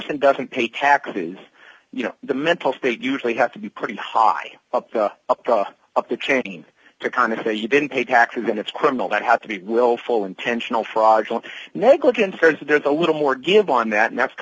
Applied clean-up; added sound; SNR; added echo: none; none; none; none.